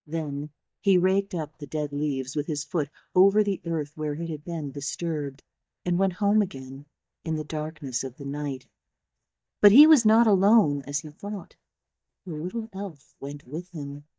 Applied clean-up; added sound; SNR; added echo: neural mask model DeepFilterNet 3.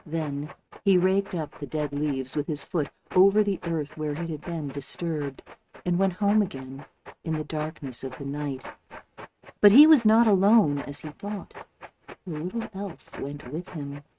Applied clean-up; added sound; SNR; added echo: neural mask model RNNoise.